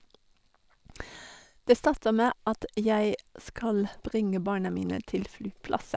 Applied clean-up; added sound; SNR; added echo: none; none; none; none.